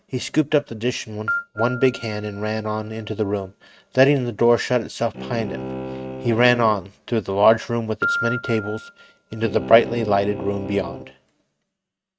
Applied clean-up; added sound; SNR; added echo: neural mask model RNNoise.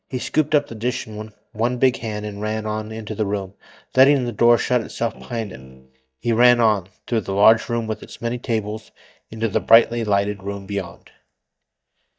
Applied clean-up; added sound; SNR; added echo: neural mask model DeepFilterNet 3.